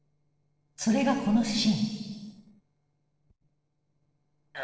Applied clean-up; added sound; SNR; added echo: neural separator model SepFormer DNS4.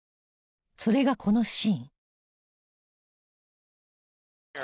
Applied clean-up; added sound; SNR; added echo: none; none; none; none.